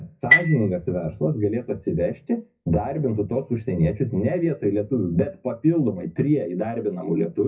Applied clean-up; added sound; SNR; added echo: classical method WPE with log-MMSE.